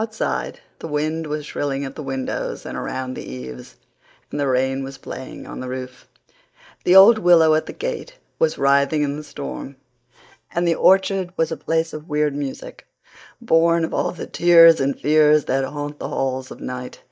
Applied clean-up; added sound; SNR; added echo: neural mask model DeepFilterNet 3.